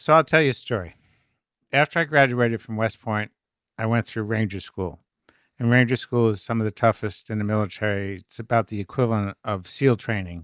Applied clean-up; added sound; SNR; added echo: none; none; none; none.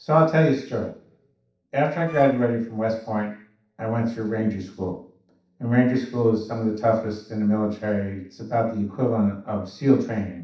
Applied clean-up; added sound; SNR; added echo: neural separator model SepFormer DNS4.